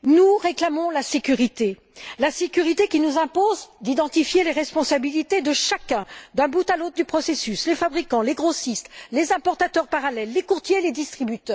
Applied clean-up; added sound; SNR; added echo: none; none; none; none.